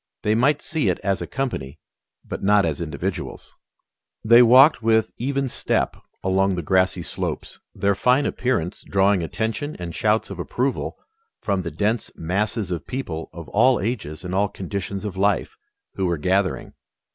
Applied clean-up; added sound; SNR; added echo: none; none; none; none.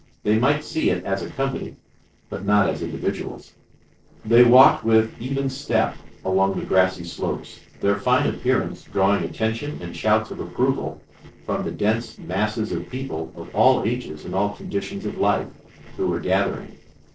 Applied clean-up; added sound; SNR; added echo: neural separator model SepFormer DNS4.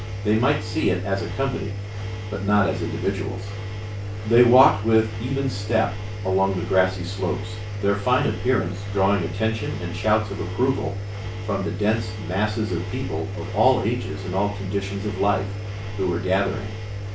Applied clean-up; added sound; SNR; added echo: none; Engine; 6 dB; reverberation time 0.3 s.